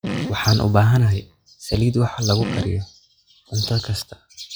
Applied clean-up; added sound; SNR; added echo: classical method log-MMSE.